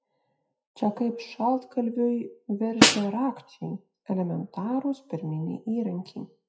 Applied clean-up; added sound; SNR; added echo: classical method WPE with log-MMSE.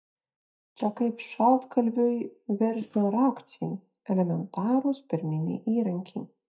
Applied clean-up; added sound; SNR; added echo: neural mask model DeepFilterNet 3.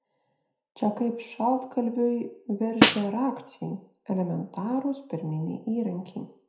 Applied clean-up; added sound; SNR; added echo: none; Snare drum; -4 dB; reverberation time 0.5 s.